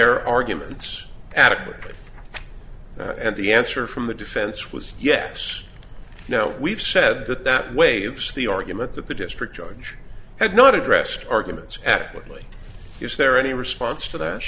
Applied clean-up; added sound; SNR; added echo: none; none; none; none.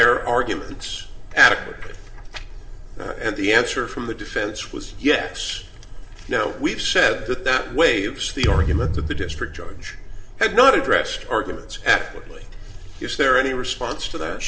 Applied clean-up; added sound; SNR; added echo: none; Thump, thud; 3 dB; reverberation time 0.7 s.